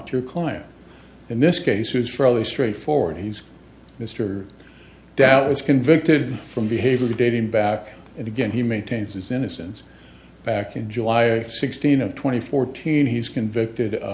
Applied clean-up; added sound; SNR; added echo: none; none; none; none.